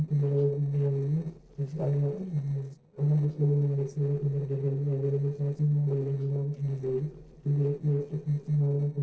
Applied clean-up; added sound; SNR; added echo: neural separator model SepFormer DNS4.